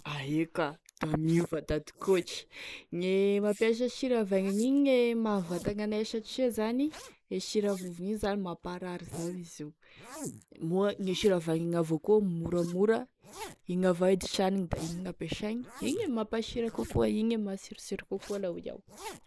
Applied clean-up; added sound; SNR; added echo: neural mask model Resemble Enhance denoiser.